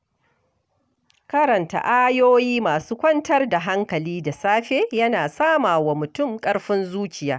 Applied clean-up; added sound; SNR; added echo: none; none; none; none.